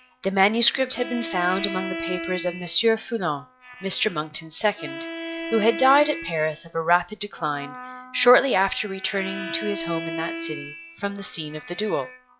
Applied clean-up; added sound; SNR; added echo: classical method log-MMSE.